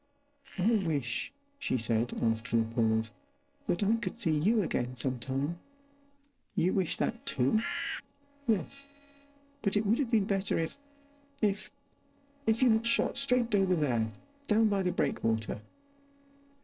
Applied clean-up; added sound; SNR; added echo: neural separator model SepFormer DNS4.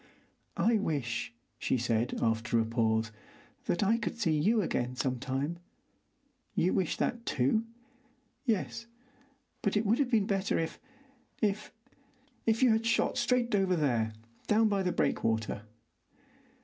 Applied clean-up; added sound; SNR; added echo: none; none; none; none.